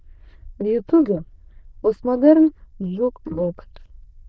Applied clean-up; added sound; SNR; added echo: neural diffusion model UNIVERSE++.